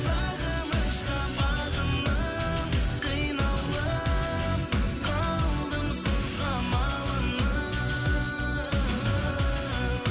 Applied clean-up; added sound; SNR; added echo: none; none; none; none.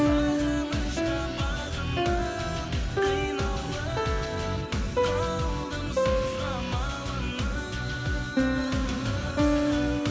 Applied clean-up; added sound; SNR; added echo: none; Piano; 0 dB; none.